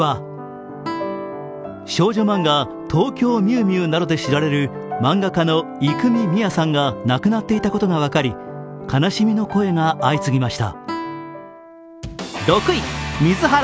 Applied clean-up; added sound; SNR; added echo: none; Guitar; 17 dB; none.